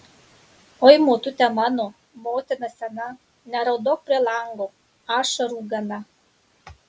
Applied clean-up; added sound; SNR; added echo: none; none; none; none.